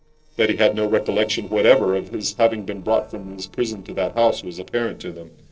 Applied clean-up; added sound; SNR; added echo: neural separator model SepFormer DNS4.